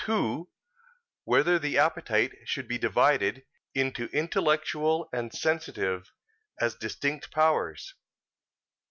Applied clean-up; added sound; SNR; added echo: none; none; none; none.